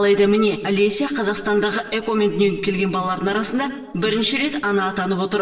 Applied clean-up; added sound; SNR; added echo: none; none; none; reverberation time 1.1 s.